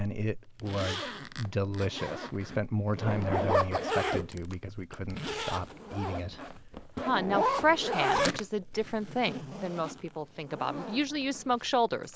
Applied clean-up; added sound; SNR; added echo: none; Zipper (clothing); 3 dB; none.